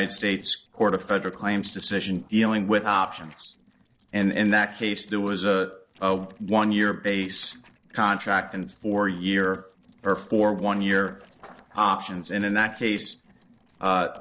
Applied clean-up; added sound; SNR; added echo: neural separator model SepFormer DNS4.